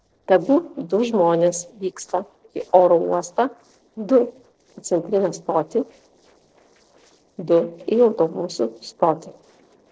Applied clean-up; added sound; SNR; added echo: neural separator model SepFormer DNS4.